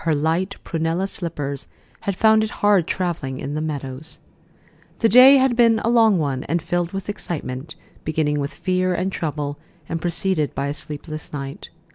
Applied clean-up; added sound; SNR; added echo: none; none; none; none.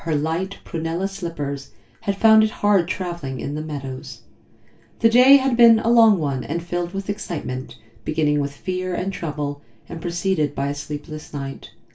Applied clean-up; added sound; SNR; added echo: none; none; none; reverberation time 0.2 s.